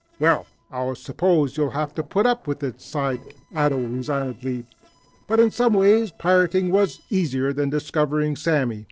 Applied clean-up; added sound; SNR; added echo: neural separator model SepFormer DNS4.